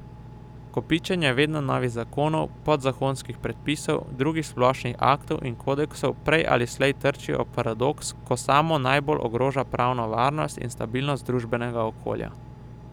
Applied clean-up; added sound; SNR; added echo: none; Engine; 16 dB; none.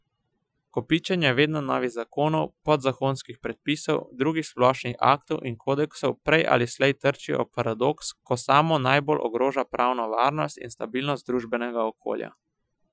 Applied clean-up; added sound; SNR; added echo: classical method Wiener filter.